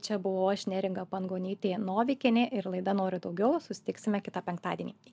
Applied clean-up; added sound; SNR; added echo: none; none; none; none.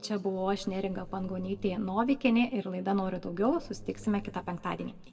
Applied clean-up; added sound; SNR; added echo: none; Buzz; 16 dB; reverberation time 0.7 s.